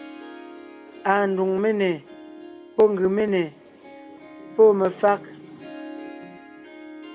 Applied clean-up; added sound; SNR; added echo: none; Harp; 18 dB; none.